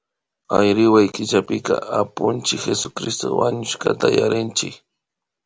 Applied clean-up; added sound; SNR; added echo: none; none; none; none.